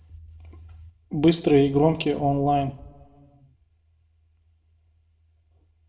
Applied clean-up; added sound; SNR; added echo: none; none; none; reverberation time 0.7 s.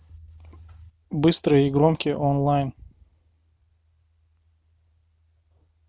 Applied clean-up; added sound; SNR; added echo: none; none; none; none.